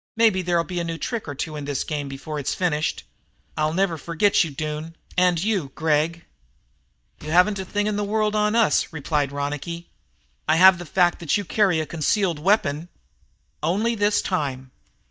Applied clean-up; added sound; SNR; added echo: neural mask model DeepFilterNet 3.